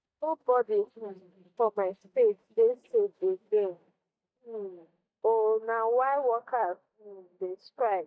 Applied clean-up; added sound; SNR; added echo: neural mask model DeepFilterNet 3.